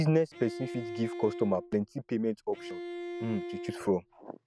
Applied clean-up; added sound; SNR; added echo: none; Bowed string instrument; 9 dB; none.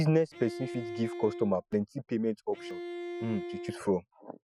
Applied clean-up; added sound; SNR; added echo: classical method Wiener filter.